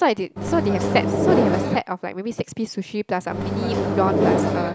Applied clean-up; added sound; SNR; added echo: none; Microwave oven; -3 dB; none.